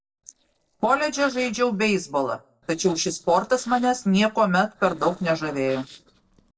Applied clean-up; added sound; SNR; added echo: neural separator model SepFormer DNS4.